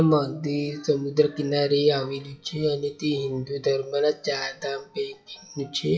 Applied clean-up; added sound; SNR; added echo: classical method WPE with log-MMSE.